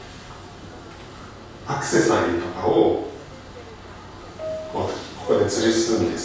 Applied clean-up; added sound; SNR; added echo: none; Subway, metro, underground; 13 dB; reverberation time 0.6 s.